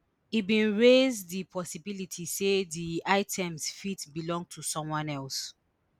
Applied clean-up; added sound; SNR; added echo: none; none; none; none.